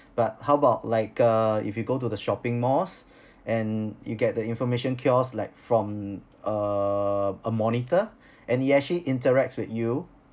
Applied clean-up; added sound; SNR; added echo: none; none; none; none.